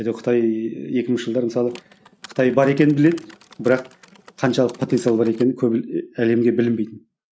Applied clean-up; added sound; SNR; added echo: neural mask model RNNoise.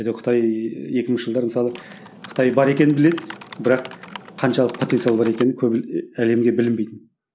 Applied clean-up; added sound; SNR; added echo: none; Typing; 17 dB; none.